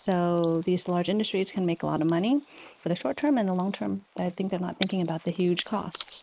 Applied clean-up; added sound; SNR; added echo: neural mask model Resemble Enhance denoiser.